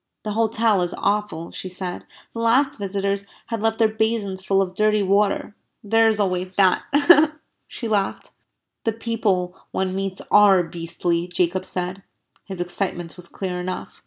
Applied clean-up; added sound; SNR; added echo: none; none; none; none.